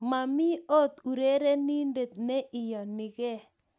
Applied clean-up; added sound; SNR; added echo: none; none; none; none.